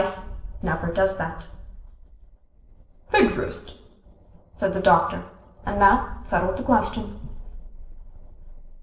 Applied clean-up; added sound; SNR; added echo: neural separator model SepFormer DNS4.